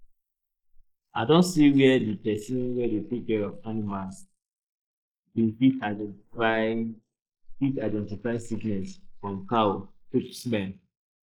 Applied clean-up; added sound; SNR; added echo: neural mask model Resemble Enhance denoiser.